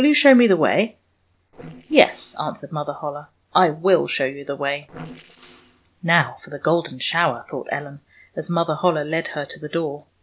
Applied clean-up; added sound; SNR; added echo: neural separator model SepFormer DNS4.